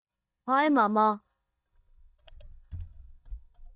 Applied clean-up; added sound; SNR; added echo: neural mask model DeepFilterNet 3.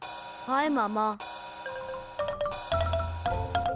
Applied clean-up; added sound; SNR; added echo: none; Crash cymbal; 12 dB; none.